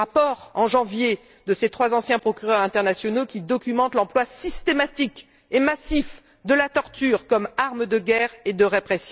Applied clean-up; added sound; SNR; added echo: none; none; none; none.